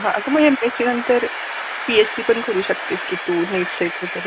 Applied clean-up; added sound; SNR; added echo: none; Train; 8 dB; none.